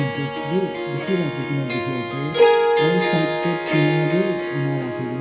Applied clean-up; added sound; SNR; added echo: none; Harp; -3 dB; reverberation time 0.4 s.